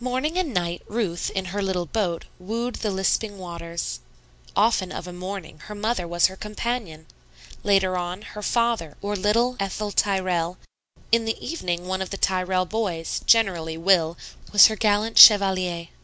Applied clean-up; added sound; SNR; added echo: none; none; none; none.